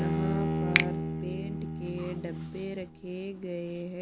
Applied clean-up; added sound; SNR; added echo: none; Finger snapping + Bowed string instrument; -5 dB; none.